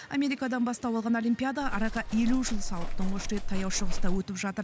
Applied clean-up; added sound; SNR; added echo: none; Livestock, farm animals, working animals; -2 dB; none.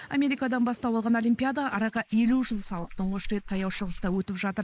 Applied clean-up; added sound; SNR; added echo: neural mask model Resemble Enhance denoiser.